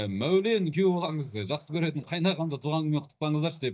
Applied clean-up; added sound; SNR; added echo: neural mask model DeepFilterNet 3.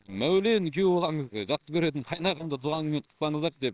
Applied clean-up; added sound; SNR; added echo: neural separator model SepFormer WHAMR!.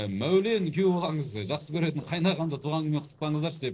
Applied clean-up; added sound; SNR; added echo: neural separator model SepFormer DNS4.